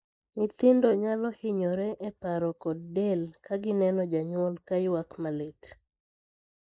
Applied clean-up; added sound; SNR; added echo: neural mask model Resemble Enhance denoiser.